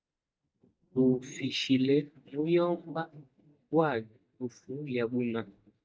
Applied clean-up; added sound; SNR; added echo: neural mask model DeepFilterNet 3.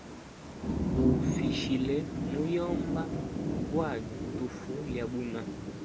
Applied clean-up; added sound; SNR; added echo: none; Thunder / Rain; -2 dB; none.